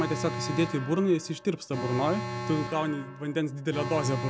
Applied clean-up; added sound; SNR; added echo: none; Alarm; 7 dB; none.